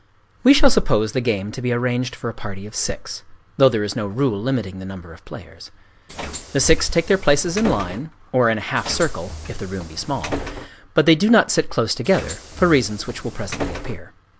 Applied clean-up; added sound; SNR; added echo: none; Bus; 11 dB; none.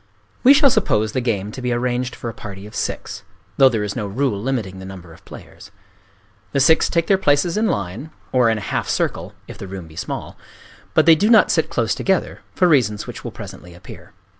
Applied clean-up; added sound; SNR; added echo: none; none; none; none.